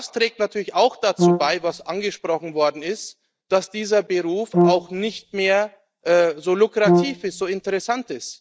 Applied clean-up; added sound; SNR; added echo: neural mask model DeepFilterNet 3.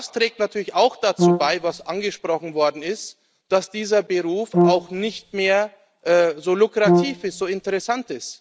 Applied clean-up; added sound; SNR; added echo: none; Brass instrument; 0 dB; none.